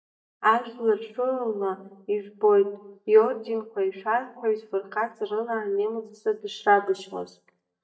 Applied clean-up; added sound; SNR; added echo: neural mask model DeepFilterNet 3.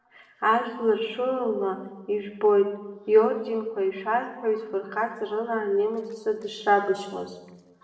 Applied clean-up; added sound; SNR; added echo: neural separator model SepFormer DNS4.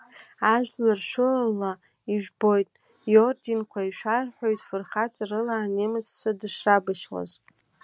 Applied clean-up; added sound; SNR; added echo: none; none; none; none.